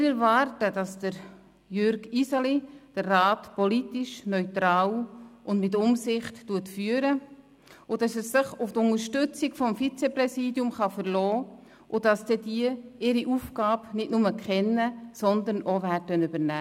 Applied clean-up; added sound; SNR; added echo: none; none; none; none.